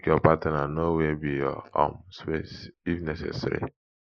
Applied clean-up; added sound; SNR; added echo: neural mask model Resemble Enhance denoiser.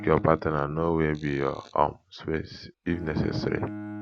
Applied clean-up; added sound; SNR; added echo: neural mask model RNNoise.